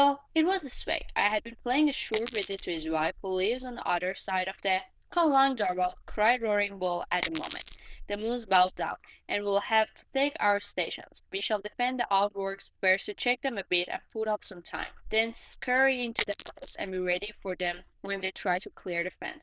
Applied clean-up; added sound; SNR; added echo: neural diffusion model UNIVERSE++.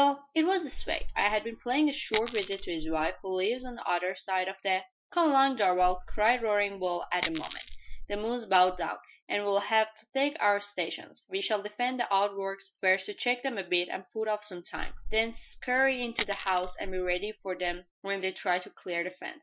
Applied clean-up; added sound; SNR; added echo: classical method Wiener filter.